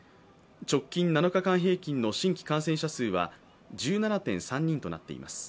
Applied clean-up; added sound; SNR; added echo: none; none; none; none.